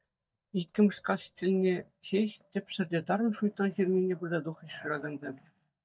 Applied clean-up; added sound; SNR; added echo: neural mask model DeepFilterNet 3.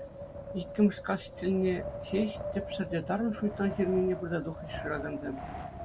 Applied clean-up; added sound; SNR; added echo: none; Wind; 8 dB; none.